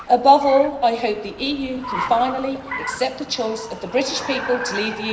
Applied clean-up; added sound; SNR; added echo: none; Car; 11 dB; reverberation time 0.9 s.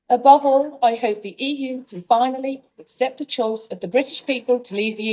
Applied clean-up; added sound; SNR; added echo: neural mask model DeepFilterNet 3.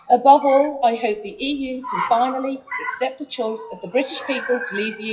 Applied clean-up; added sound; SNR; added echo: classical method WPE with log-MMSE.